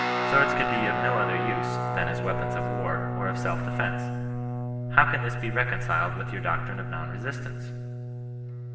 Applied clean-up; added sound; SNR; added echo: none; Guitar; 0 dB; reverberation time 1.7 s.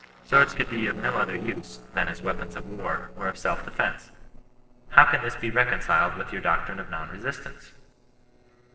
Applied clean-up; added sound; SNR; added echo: neural separator model SepFormer DNS4.